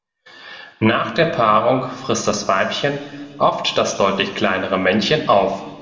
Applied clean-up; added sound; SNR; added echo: none; none; none; reverberation time 1.7 s.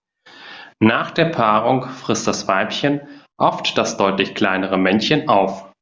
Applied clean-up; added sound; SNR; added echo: none; none; none; none.